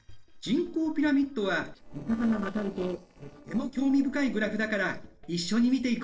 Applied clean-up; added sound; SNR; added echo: neural separator model SepFormer DNS4.